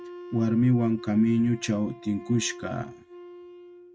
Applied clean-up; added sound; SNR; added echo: neural mask model RNNoise.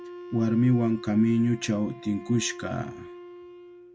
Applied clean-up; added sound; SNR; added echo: none; Wind instrument, woodwind instrument; 15 dB; none.